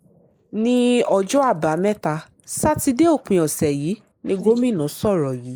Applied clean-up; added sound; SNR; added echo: neural mask model Resemble Enhance denoiser.